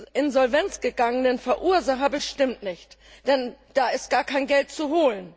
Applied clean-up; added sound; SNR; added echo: none; none; none; none.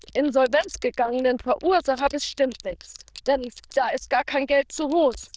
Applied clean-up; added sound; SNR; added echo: neural diffusion model UNIVERSE++.